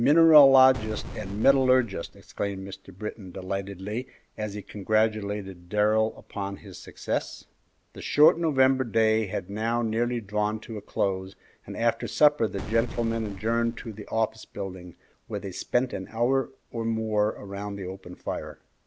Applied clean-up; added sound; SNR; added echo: none; Boom; 11 dB; none.